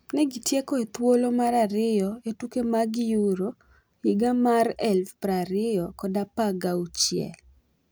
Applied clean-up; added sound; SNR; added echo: none; none; none; none.